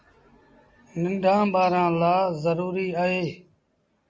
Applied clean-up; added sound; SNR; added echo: none; none; none; none.